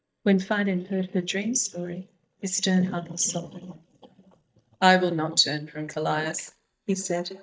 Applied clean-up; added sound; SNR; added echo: neural mask model DeepFilterNet 3.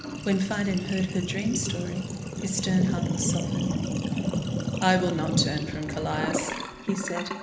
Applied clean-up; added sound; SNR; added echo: none; Sink (filling or washing); 1 dB; reverberation time 0.8 s.